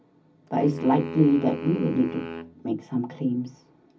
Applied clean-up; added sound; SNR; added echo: none; Wind instrument, woodwind instrument; 13 dB; reverberation time 0.4 s.